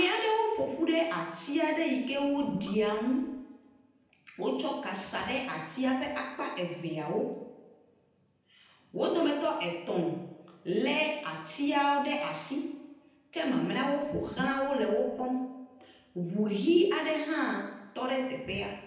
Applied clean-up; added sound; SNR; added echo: none; Gurgling / Liquid; 12 dB; reverberation time 0.9 s.